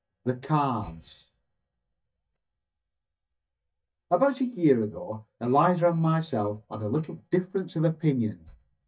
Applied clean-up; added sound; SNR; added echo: neural mask model DeepFilterNet 3.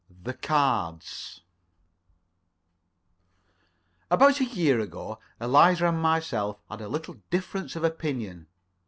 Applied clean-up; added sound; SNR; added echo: none; none; none; none.